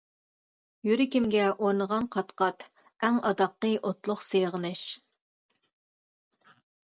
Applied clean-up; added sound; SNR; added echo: none; none; none; none.